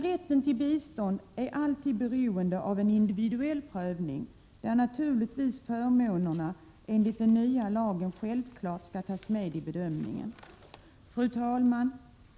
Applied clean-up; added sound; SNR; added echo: none; none; none; none.